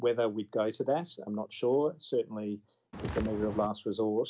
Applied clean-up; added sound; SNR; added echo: none; Walk, footsteps; 7 dB; none.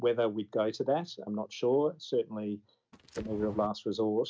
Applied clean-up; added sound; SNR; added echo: neural mask model RNNoise.